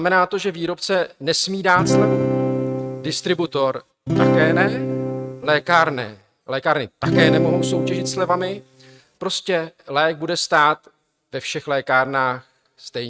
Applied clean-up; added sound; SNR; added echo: neural mask model RNNoise.